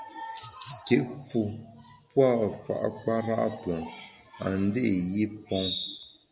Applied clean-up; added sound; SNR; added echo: none; none; none; none.